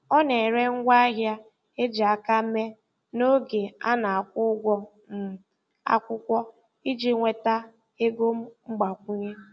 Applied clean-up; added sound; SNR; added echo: none; none; none; none.